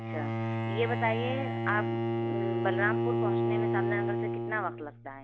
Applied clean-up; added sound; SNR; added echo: none; Bowed string instrument; -4 dB; none.